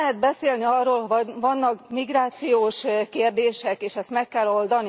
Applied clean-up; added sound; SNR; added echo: none; none; none; none.